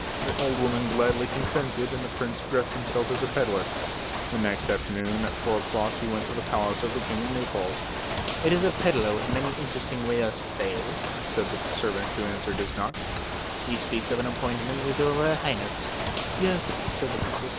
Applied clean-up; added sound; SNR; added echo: none; Ocean / Boat, Water vehicle; 2 dB; none.